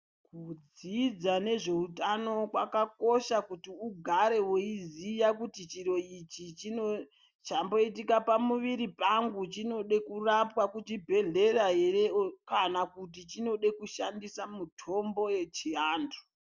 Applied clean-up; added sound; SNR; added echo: none; none; none; none.